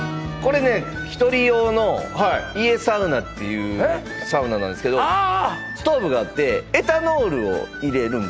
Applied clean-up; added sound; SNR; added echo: none; Acoustic guitar / Strum; 18 dB; none.